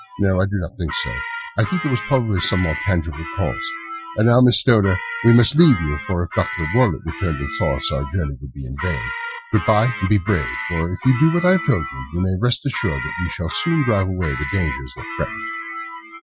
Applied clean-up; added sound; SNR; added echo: classical method Wiener filter.